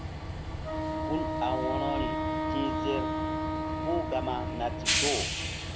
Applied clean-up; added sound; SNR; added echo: none; Wind instrument, woodwind instrument + Train; -4 dB; none.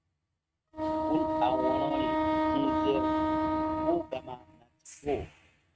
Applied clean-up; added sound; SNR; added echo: neural mask model RNNoise.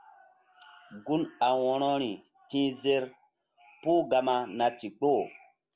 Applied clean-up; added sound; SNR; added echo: none; none; none; none.